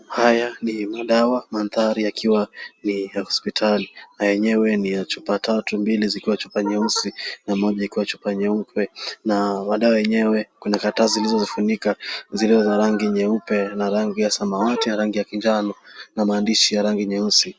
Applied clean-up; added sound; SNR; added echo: none; none; none; none.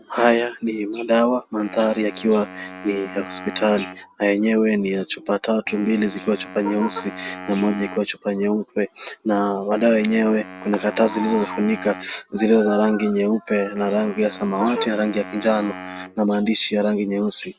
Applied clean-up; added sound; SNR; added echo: none; Wind instrument, woodwind instrument; 17 dB; none.